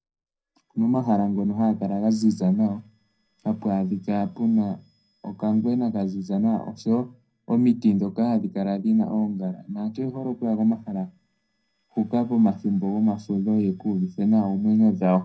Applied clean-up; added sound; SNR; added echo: neural separator model SepFormer DNS4.